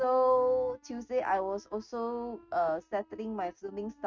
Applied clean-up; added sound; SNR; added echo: neural mask model RNNoise.